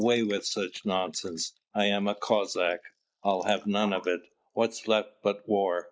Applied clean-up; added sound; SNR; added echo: neural mask model Resemble Enhance denoiser.